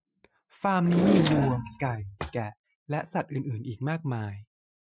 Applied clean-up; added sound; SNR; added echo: classical method Wiener filter.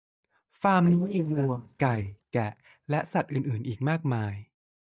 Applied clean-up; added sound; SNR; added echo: neural mask model DeepFilterNet 3.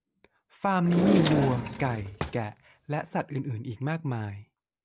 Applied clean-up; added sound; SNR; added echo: none; Drawer open or close; 1 dB; none.